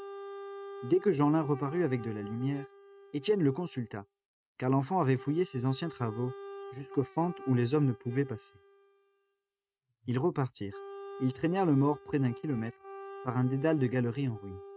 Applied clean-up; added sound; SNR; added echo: neural mask model RNNoise.